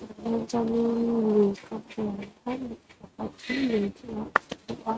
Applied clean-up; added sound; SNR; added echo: neural mask model RNNoise.